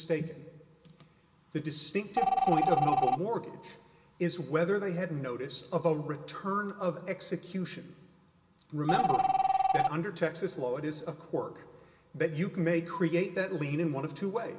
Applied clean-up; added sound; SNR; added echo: none; Telephone; -1 dB; reverberation time 0.9 s.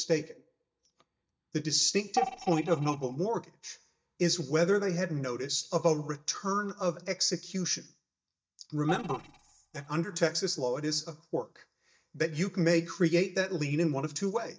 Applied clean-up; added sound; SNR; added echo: neural mask model DeepFilterNet 3.